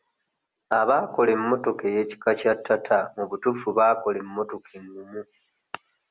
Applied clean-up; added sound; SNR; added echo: none; none; none; none.